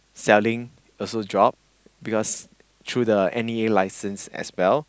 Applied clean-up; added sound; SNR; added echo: none; none; none; none.